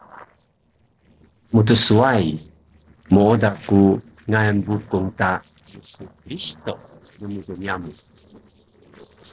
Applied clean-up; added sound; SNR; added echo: neural separator model SepFormer DNS4.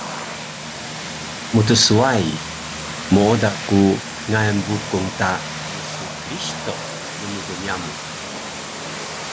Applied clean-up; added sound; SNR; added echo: none; Vehicle; 8 dB; none.